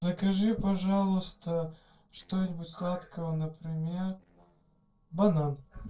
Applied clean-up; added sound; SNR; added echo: neural separator model SepFormer DNS4.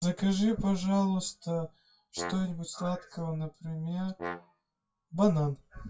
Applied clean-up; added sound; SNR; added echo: classical method WPE with log-MMSE.